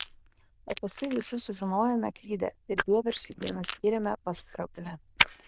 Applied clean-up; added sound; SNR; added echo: neural diffusion model UNIVERSE++.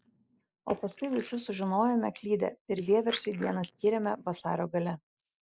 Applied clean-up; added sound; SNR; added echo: neural mask model Resemble Enhance denoiser.